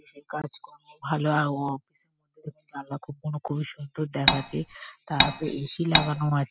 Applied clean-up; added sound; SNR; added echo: none; Cutlery, silverware; -5 dB; none.